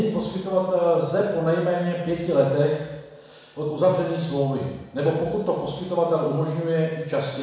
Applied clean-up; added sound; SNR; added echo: none; none; none; reverberation time 1.1 s.